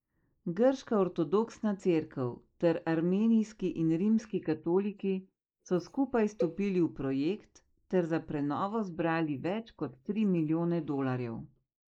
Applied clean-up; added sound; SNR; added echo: neural mask model Resemble Enhance denoiser.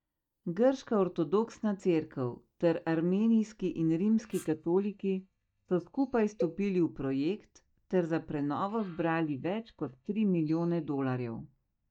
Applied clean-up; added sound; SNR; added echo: neural mask model DeepFilterNet 3.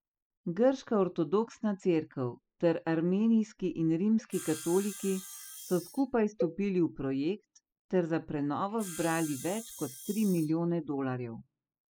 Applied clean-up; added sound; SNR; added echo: classical method spectral subtraction.